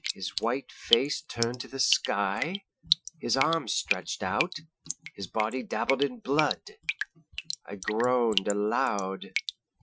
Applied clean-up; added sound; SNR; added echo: classical method Wiener filter.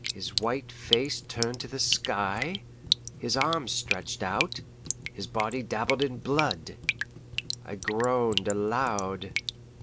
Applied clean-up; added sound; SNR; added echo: none; Drip; 4 dB; none.